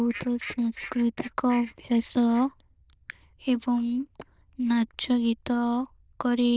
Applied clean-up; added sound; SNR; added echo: neural diffusion model UNIVERSE++.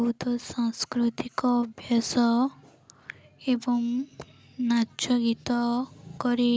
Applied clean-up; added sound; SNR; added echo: none; none; none; none.